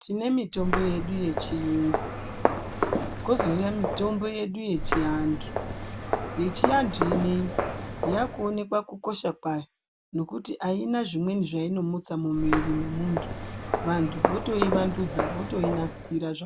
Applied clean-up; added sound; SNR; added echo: none; Walk, footsteps; 2 dB; none.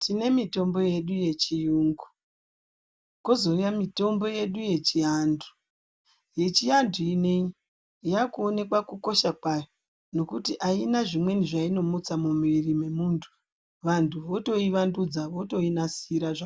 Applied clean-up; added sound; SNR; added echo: none; none; none; none.